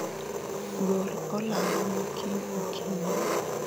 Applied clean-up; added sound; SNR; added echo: none; Engine; -3 dB; none.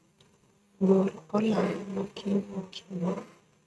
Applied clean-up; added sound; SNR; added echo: neural mask model RNNoise.